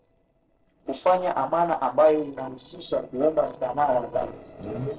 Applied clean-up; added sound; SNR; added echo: neural separator model SepFormer DNS4.